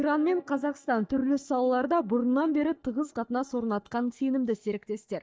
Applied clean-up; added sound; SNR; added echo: neural mask model DeepFilterNet 3.